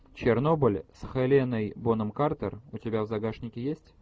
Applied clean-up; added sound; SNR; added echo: none; none; none; none.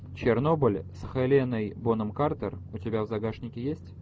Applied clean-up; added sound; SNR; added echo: none; Drum; 15 dB; none.